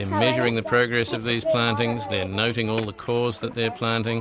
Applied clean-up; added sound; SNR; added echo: none; none; none; none.